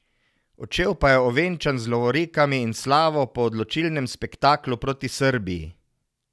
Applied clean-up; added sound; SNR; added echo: none; none; none; none.